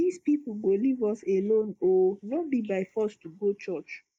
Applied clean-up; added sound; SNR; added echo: neural mask model Resemble Enhance denoiser.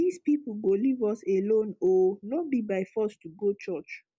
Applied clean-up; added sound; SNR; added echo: none; none; none; none.